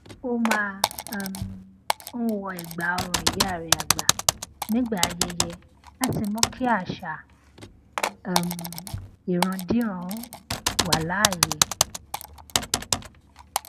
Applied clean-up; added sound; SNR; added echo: none; Typing; -1 dB; none.